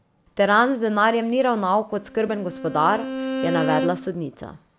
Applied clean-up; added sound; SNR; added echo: none; Bowed string instrument; 7 dB; none.